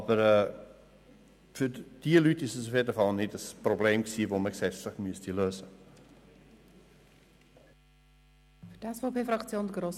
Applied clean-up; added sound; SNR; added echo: none; none; none; none.